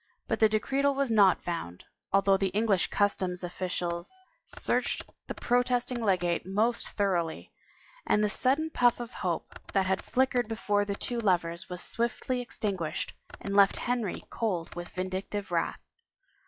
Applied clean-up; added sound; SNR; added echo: classical method log-MMSE.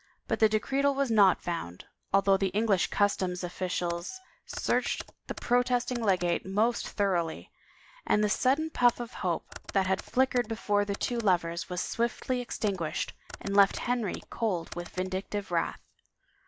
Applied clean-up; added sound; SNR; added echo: none; Computer keyboard; 19 dB; none.